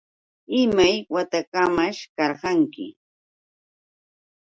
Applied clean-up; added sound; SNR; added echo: none; none; none; none.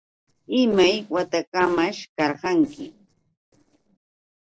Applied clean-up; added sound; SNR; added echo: neural separator model SepFormer DNS4.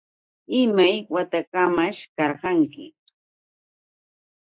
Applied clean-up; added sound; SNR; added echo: neural mask model Resemble Enhance denoiser.